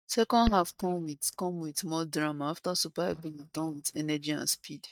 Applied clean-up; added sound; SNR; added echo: neural mask model DeepFilterNet 3.